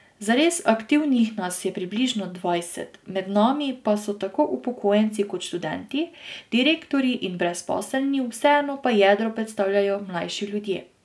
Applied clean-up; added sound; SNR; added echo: none; none; none; none.